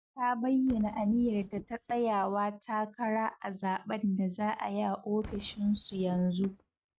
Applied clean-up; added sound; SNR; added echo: neural mask model RNNoise.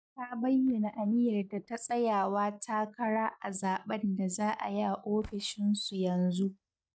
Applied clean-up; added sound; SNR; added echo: neural mask model DeepFilterNet 3.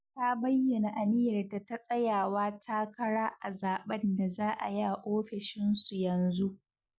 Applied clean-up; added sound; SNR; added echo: none; none; none; none.